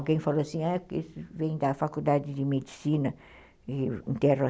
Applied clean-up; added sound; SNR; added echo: none; none; none; none.